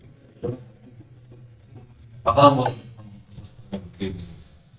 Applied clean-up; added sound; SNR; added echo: neural mask model DeepFilterNet 3.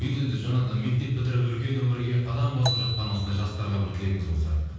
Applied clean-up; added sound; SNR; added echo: none; Marimba, xylophone; 10 dB; reverberation time 1.3 s.